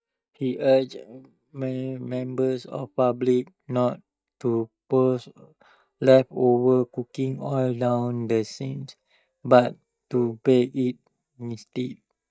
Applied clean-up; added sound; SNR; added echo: neural mask model DeepFilterNet 3.